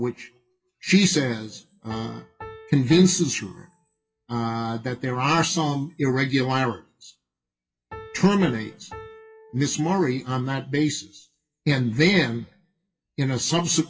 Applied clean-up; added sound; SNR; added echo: classical method WPE with log-MMSE.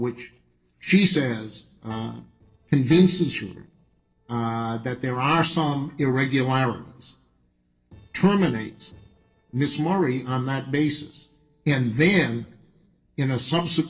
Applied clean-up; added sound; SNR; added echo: neural separator model SepFormer DNS4.